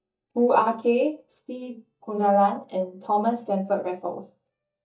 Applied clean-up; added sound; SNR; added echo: neural mask model DeepFilterNet 3.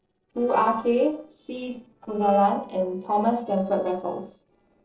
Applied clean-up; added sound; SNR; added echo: neural separator model SepFormer DNS4.